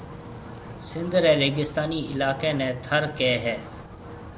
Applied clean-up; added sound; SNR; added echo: none; Wind; 13 dB; none.